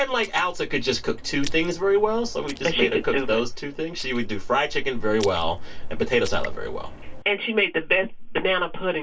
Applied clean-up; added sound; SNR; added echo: none; Raindrop; 19 dB; reverberation time 0.1 s.